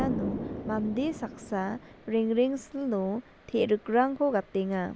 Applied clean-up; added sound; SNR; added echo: none; Explosion; 12 dB; none.